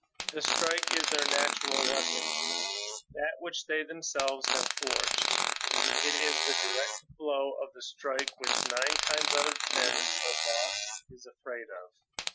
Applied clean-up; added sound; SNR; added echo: classical method Wiener filter.